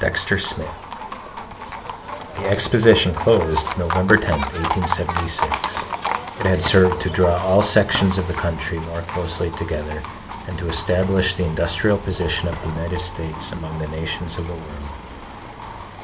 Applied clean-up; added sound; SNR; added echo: none; Livestock, farm animals, working animals; 8 dB; none.